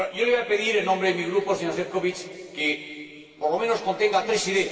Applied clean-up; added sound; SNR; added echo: none; none; none; reverberation time 2.4 s.